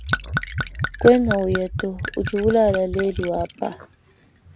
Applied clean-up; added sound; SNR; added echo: none; Gurgling / Chink, clink / Liquid; 7 dB; none.